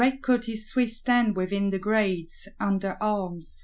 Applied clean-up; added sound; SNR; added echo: none; none; none; none.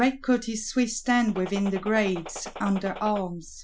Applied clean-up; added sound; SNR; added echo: none; Gunshot, gunfire; 14 dB; none.